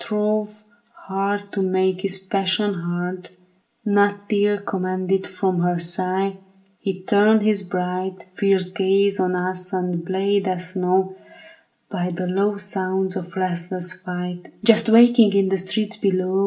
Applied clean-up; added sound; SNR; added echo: none; none; none; reverberation time 0.4 s.